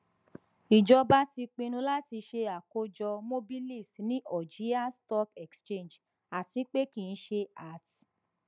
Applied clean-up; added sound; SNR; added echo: none; none; none; none.